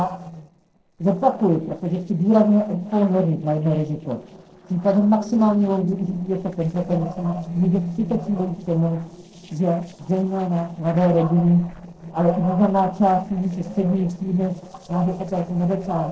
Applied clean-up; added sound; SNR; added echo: neural separator model SepFormer DNS4.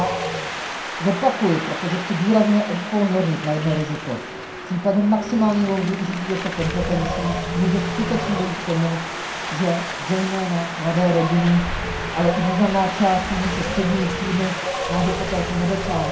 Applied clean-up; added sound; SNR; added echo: none; Wind; 5 dB; reverberation time 0.5 s.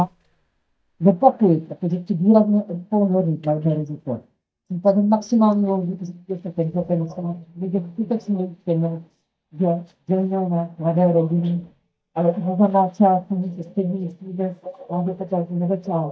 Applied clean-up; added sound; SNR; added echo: neural mask model DeepFilterNet 3.